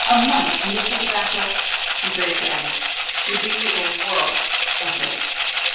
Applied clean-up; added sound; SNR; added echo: none; Rattle (instrument); -4 dB; reverberation time 0.6 s.